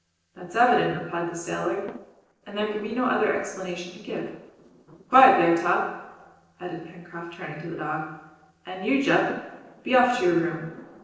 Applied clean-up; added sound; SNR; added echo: neural separator model SepFormer DNS4.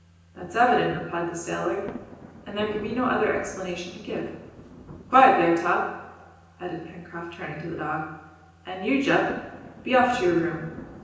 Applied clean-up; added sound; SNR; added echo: none; Thunder; 19 dB; reverberation time 0.9 s.